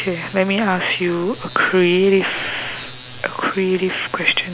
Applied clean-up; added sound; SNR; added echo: none; none; none; none.